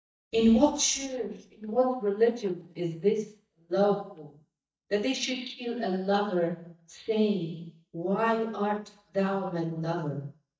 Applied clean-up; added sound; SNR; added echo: neural mask model DeepFilterNet 3.